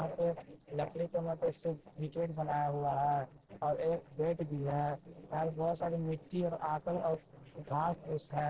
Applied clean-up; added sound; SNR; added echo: neural separator model SepFormer DNS4.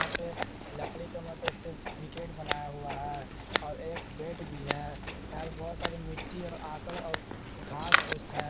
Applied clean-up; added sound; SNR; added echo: none; Scissors; -5 dB; none.